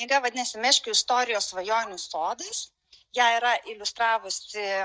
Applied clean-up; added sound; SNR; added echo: neural mask model DeepFilterNet 3.